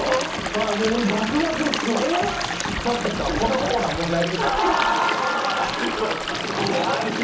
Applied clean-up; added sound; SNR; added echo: none; Stream; 5 dB; reverberation time 0.8 s.